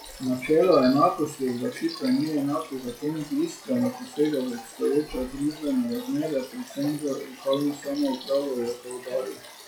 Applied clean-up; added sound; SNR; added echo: classical method log-MMSE.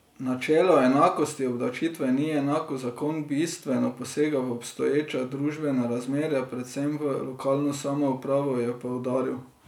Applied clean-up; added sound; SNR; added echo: none; none; none; none.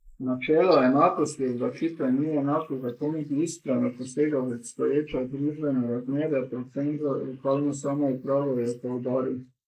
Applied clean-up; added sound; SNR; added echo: neural mask model Resemble Enhance denoiser.